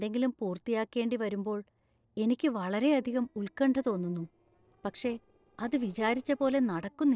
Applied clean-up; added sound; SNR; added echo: neural separator model SepFormer DNS4.